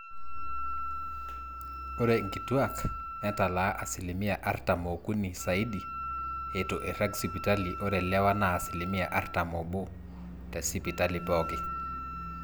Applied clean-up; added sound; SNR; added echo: none; Wind instrument, woodwind instrument; 9 dB; none.